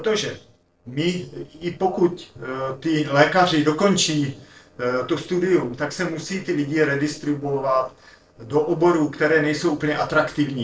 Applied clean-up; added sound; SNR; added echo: neural separator model SepFormer DNS4.